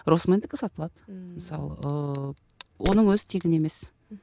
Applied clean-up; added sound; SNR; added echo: none; Crack; 14 dB; none.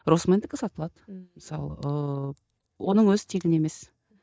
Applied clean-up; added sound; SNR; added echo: neural mask model DeepFilterNet 3.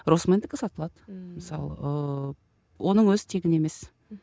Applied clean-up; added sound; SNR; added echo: none; none; none; none.